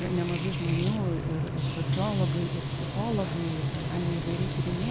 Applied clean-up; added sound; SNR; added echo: none; Frying (food); -3 dB; none.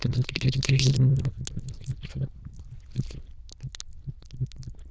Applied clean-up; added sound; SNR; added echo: neural diffusion model UNIVERSE++.